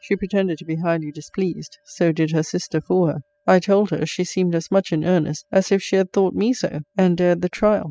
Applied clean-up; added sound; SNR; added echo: classical method spectral subtraction.